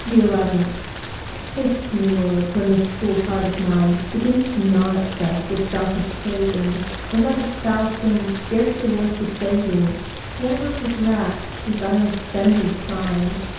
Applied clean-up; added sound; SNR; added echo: none; Rain; 10 dB; reverberation time 0.9 s.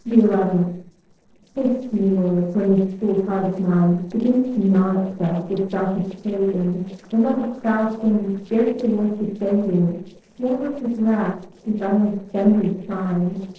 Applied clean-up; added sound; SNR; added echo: neural separator model SepFormer DNS4.